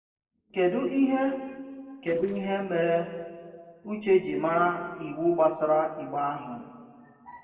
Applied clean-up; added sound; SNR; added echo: neural separator model SepFormer DNS4.